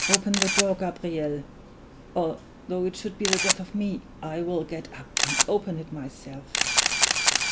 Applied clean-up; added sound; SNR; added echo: none; Camera; -2 dB; none.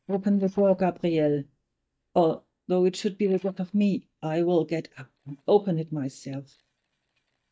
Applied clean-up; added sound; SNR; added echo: neural mask model DeepFilterNet 3.